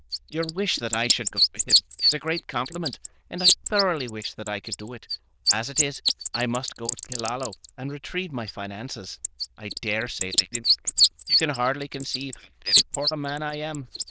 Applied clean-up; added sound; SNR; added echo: neural diffusion model UNIVERSE++.